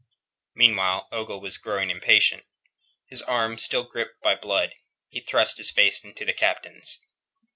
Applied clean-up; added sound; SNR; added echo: none; none; none; none.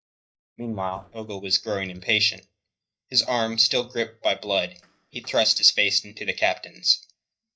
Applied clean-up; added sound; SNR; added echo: neural mask model DeepFilterNet 3.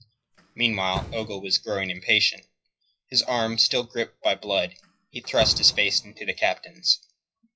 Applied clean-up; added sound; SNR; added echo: classical method WPE with log-MMSE.